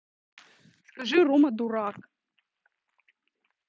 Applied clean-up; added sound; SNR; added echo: none; none; none; none.